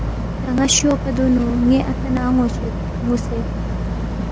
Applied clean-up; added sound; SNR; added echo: none; Boat, Water vehicle; 3 dB; none.